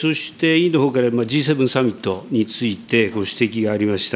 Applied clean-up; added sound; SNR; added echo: none; none; none; none.